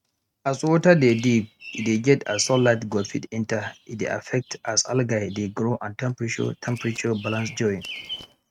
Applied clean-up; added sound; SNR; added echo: neural mask model RNNoise.